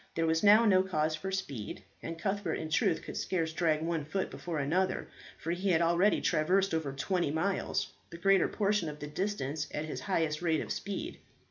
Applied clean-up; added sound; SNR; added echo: none; none; none; none.